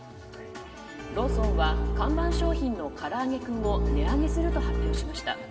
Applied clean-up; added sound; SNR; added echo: none; Bowed string instrument; -4 dB; reverberation time 2.4 s.